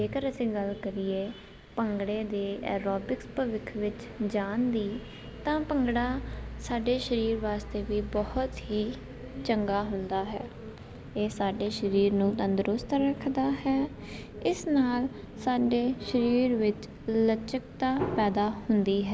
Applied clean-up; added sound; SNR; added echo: none; none; none; none.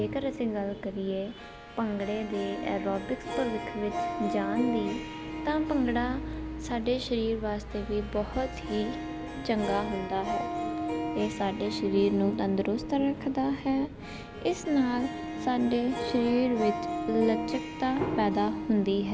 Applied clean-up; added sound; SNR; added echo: none; Harp; 7 dB; none.